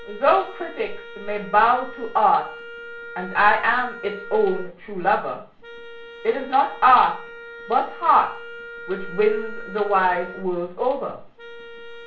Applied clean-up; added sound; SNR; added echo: none; Wind instrument, woodwind instrument; 16 dB; reverberation time 0.4 s.